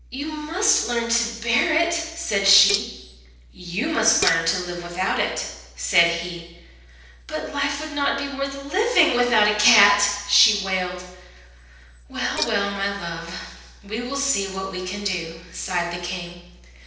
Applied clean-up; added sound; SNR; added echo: neural separator model SepFormer DNS4.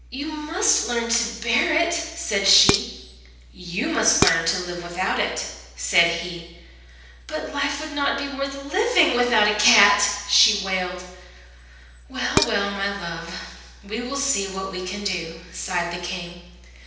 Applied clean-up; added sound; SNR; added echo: none; Dishes, pots, and pans; 2 dB; reverberation time 0.9 s.